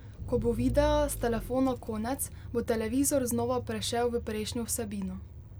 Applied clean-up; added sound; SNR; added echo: none; Engine / Car; 9 dB; none.